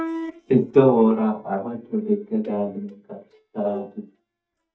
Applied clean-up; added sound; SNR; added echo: neural mask model DeepFilterNet 3.